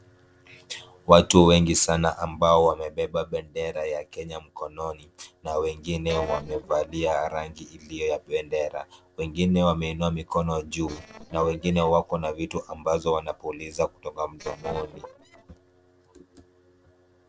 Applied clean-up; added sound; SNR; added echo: neural separator model SepFormer DNS4.